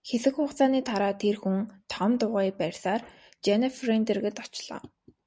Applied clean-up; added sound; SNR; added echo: none; none; none; none.